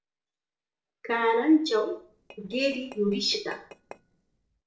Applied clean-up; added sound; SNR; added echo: neural separator model SepFormer DNS4.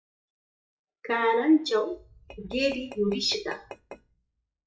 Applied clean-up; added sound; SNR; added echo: classical method WPE with log-MMSE.